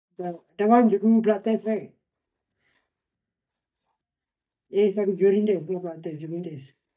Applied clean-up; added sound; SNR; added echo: neural mask model DeepFilterNet 3.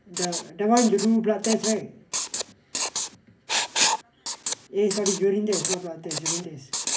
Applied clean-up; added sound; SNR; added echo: none; Writing; 3 dB; reverberation time 0.3 s.